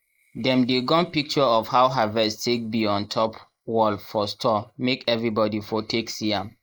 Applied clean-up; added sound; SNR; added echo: neural mask model Resemble Enhance denoiser.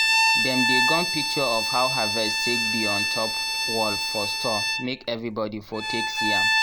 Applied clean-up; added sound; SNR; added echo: none; Bowed string instrument; -5 dB; none.